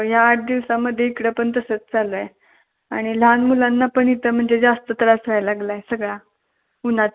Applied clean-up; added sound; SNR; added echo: none; none; none; none.